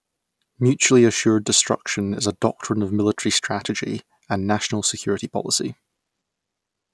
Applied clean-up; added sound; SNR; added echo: none; none; none; none.